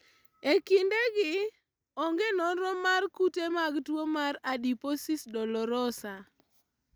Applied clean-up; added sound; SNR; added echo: none; none; none; none.